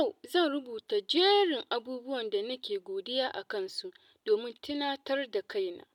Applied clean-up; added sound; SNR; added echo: none; none; none; none.